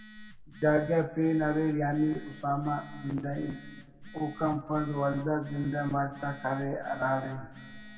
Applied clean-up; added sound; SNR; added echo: none; Telephone; 17 dB; reverberation time 2.1 s.